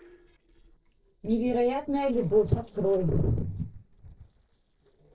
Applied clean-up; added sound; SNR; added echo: neural separator model SepFormer DNS4.